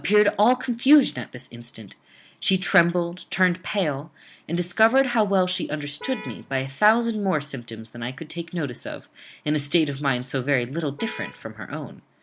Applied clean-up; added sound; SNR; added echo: none; Vehicle horn, car horn, honking; 16 dB; none.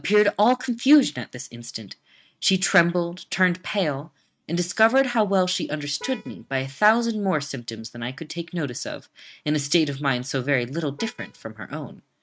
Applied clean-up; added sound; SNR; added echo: neural mask model RNNoise.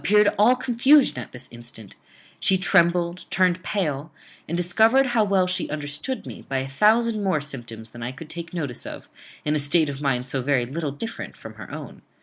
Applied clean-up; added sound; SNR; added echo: neural mask model Resemble Enhance denoiser.